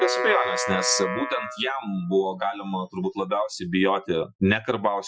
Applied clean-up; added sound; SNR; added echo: classical method Wiener filter.